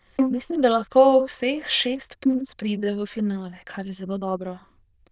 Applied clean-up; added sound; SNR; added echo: neural diffusion model UNIVERSE++.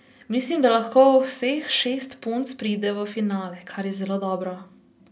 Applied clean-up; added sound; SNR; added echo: none; none; none; none.